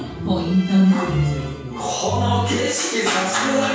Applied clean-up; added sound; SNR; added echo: none; none; none; reverberation time 0.6 s.